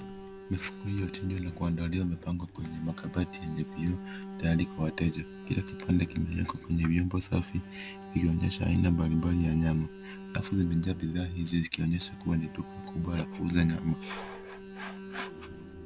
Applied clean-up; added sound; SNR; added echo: none; Alarm; 12 dB; none.